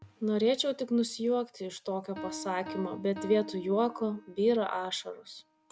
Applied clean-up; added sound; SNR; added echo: none; Piano; 16 dB; none.